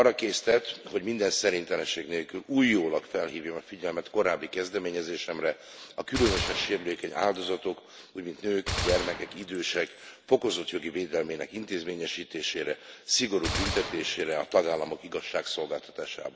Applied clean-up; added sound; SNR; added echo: none; Gunshot, gunfire; 7 dB; none.